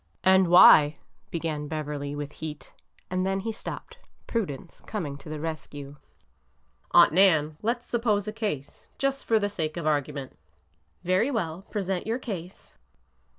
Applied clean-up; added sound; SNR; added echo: none; none; none; none.